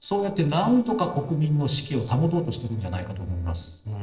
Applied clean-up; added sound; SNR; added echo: neural separator model SepFormer DNS4.